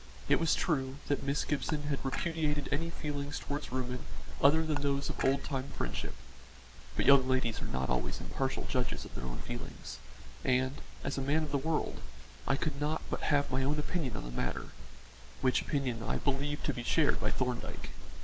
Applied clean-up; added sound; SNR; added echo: none; Dishes, pots, and pans / Chink, clink; 18 dB; none.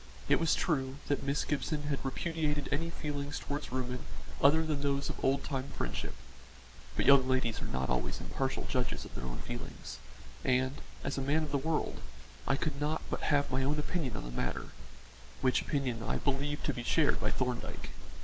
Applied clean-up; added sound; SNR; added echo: none; none; none; none.